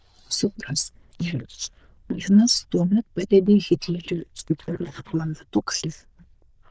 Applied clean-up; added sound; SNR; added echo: neural diffusion model UNIVERSE++.